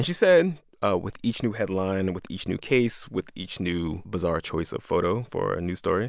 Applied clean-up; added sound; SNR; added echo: none; none; none; none.